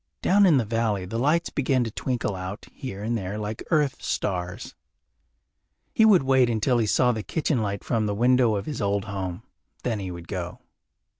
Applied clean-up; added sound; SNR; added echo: none; none; none; none.